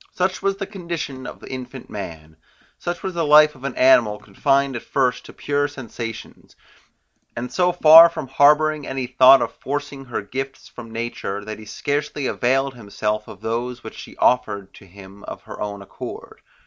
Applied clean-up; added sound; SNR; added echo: none; none; none; none.